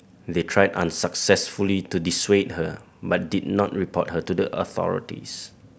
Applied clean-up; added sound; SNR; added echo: none; none; none; none.